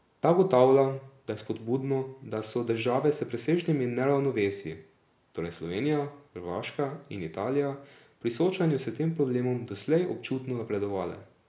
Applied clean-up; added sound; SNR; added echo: none; none; none; none.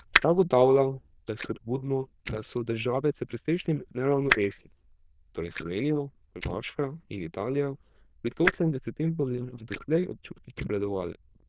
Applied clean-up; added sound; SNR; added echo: neural diffusion model UNIVERSE++.